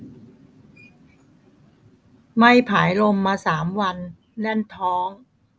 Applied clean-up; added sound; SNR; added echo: none; none; none; none.